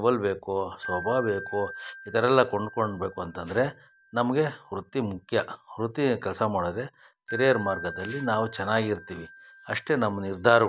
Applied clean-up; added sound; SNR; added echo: none; Wind chime; 16 dB; none.